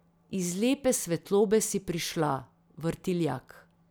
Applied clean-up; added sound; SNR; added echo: none; none; none; none.